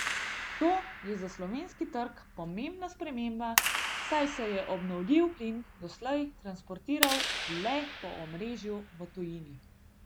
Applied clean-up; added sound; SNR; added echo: none; Clapping; 4 dB; none.